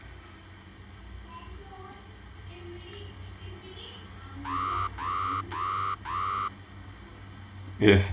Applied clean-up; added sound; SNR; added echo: none; Alarm; 1 dB; reverberation time 0.2 s.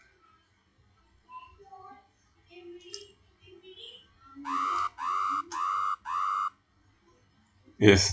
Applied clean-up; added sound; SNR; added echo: classical method WPE with log-MMSE.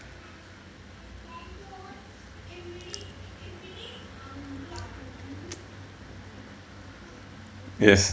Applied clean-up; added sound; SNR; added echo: none; none; none; none.